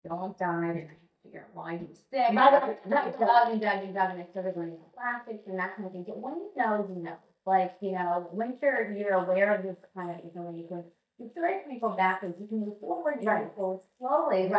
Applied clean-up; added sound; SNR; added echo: neural mask model DeepFilterNet 3.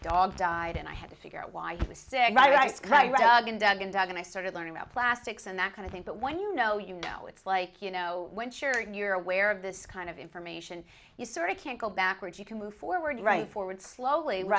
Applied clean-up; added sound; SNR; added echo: none; none; none; none.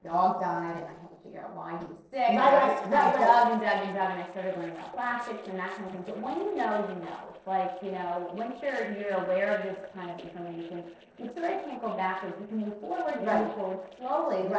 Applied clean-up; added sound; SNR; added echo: neural separator model SepFormer DNS4.